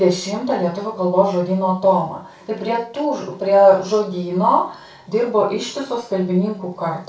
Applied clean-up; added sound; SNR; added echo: none; none; none; reverberation time 0.3 s.